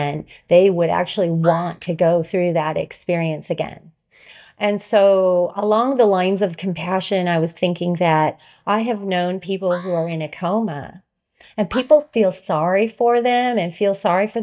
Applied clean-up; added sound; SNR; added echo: neural mask model DeepFilterNet 3.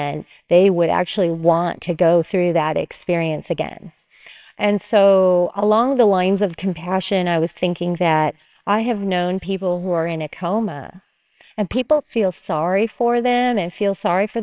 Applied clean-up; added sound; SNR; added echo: neural separator model SepFormer WHAMR!.